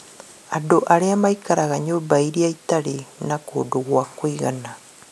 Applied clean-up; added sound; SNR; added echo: none; none; none; none.